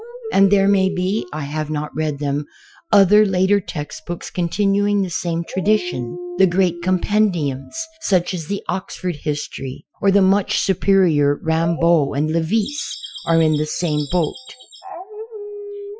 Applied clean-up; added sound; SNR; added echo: classical method Wiener filter.